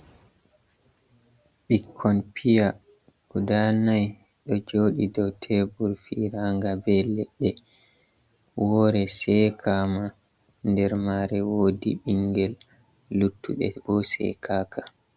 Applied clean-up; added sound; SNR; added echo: none; none; none; none.